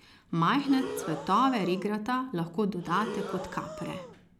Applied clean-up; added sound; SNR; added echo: none; Breathing; 10 dB; none.